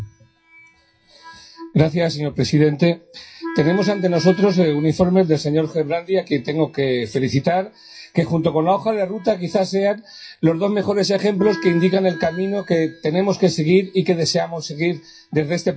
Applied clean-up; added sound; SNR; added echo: classical method WPE with log-MMSE.